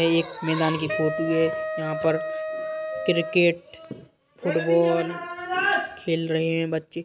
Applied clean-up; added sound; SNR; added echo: none; Wind instrument, woodwind instrument; 6 dB; none.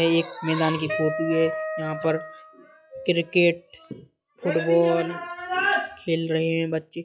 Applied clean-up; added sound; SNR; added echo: classical method log-MMSE.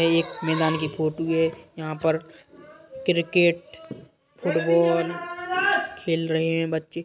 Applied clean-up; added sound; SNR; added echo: none; none; none; none.